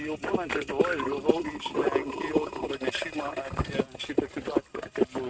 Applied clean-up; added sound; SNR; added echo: neural mask model RNNoise.